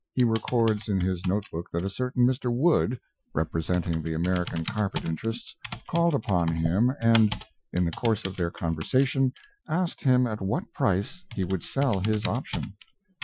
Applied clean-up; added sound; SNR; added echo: classical method Wiener filter.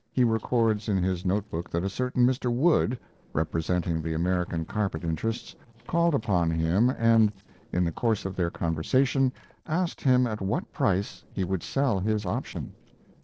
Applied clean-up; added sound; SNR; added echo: neural separator model SepFormer DNS4.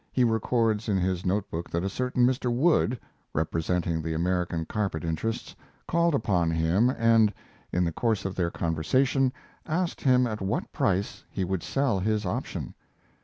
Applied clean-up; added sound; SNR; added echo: none; none; none; none.